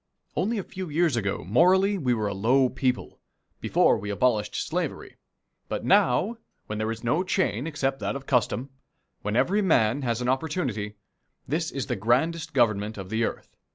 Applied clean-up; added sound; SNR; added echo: none; none; none; none.